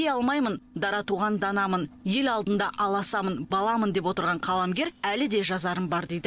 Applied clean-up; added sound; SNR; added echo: none; none; none; none.